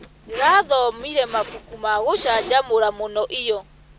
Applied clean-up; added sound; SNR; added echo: none; Zipper (clothing); 15 dB; none.